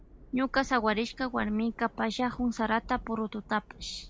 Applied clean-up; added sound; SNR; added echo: none; Thunder / Rain; 18 dB; none.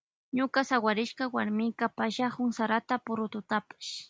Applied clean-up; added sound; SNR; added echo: none; none; none; none.